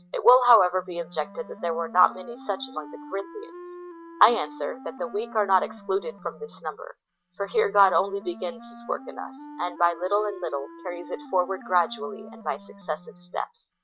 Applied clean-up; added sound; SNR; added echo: none; Wind instrument, woodwind instrument; 17 dB; none.